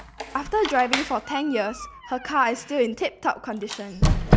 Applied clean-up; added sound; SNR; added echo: none; Squeak; 1 dB; none.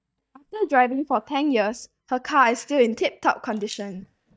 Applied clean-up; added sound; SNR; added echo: neural mask model DeepFilterNet 3.